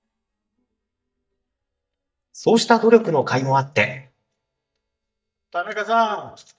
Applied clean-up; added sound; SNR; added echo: neural mask model DeepFilterNet 3.